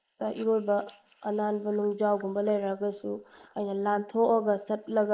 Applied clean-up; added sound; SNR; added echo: neural mask model Resemble Enhance denoiser.